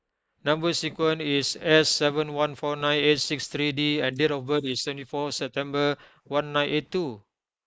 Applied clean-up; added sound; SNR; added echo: neural mask model Resemble Enhance denoiser.